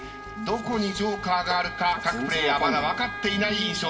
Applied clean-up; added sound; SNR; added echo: none; Wind instrument, woodwind instrument; 10 dB; reverberation time 2.3 s.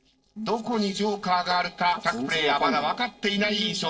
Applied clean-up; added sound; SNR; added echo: neural separator model SepFormer DNS4.